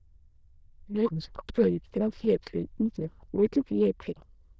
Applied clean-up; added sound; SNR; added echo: neural diffusion model UNIVERSE++.